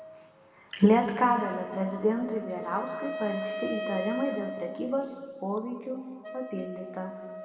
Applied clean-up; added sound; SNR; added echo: none; Wind instrument, woodwind instrument; 9 dB; reverberation time 2.2 s.